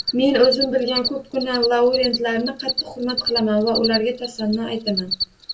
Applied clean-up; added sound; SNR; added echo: none; Cricket; 7 dB; reverberation time 0.2 s.